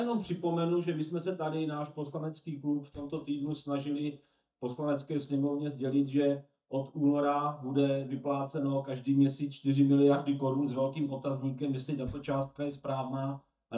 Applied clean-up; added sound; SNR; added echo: neural mask model DeepFilterNet 3.